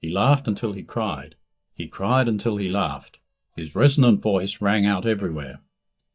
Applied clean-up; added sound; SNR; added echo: neural mask model DeepFilterNet 3.